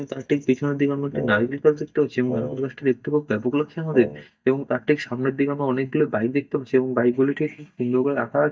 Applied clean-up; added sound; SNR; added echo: neural mask model DeepFilterNet 3.